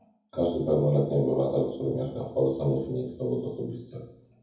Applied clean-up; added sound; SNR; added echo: none; none; none; reverberation time 0.7 s.